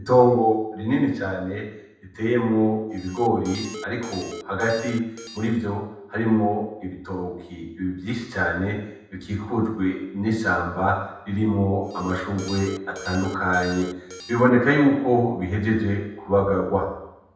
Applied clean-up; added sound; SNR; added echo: none; Alarm; 16 dB; reverberation time 0.9 s.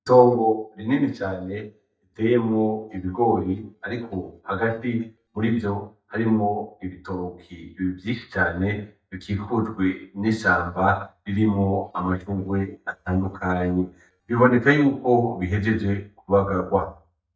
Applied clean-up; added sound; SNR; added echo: neural mask model DeepFilterNet 3.